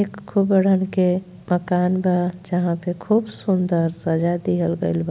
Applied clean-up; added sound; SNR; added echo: none; none; none; none.